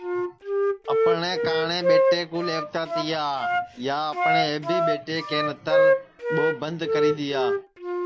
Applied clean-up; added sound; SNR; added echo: none; Wind instrument, woodwind instrument; -5 dB; none.